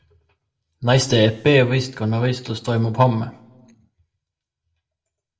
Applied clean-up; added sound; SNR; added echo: none; none; none; reverberation time 0.5 s.